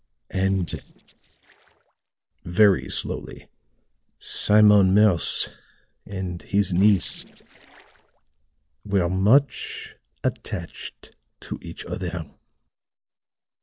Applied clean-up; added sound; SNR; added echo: neural separator model SepFormer DNS4.